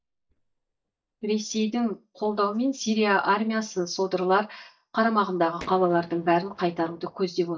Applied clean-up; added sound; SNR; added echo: neural mask model DeepFilterNet 3.